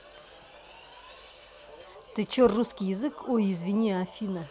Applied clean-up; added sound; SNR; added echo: none; none; none; none.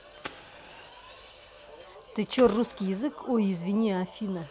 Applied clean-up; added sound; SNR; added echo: none; Fire; 19 dB; none.